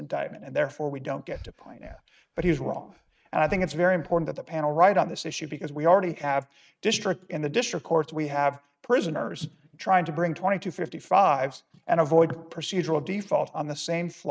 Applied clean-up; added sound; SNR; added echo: neural mask model RNNoise.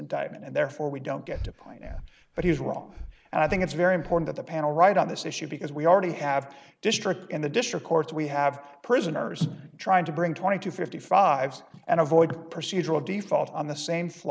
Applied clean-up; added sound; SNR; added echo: none; Breathing; 14 dB; none.